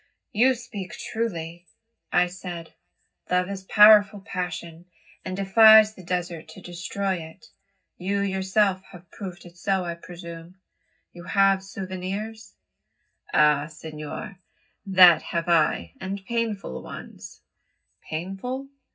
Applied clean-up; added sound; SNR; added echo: none; none; none; reverberation time 0.4 s.